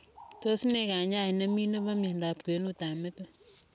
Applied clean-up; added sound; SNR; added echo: none; none; none; none.